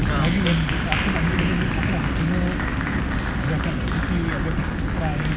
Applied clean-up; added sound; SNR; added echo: none; Applause; 8 dB; none.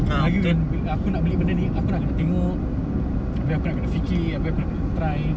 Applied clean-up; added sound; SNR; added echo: none; none; none; none.